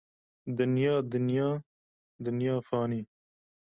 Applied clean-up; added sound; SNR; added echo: none; none; none; none.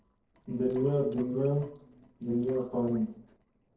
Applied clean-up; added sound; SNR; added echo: neural separator model SepFormer DNS4.